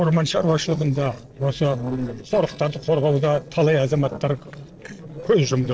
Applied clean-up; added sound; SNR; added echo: neural separator model SepFormer DNS4.